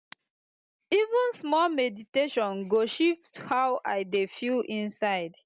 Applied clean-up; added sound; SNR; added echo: none; none; none; none.